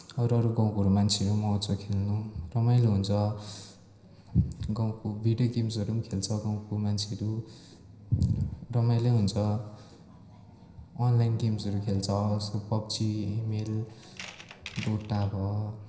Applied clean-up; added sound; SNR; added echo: none; Tools; 18 dB; reverberation time 0.9 s.